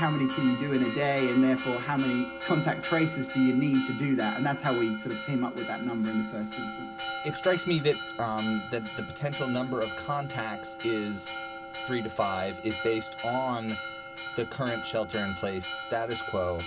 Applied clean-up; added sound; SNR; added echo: none; Church bell; 9 dB; none.